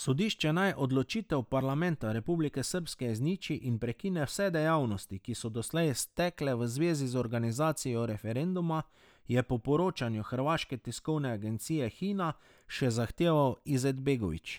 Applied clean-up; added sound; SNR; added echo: none; none; none; none.